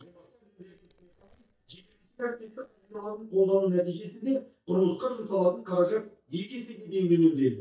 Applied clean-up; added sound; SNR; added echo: neural mask model DeepFilterNet 3.